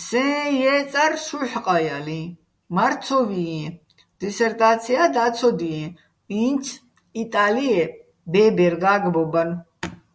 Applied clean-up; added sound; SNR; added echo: none; none; none; none.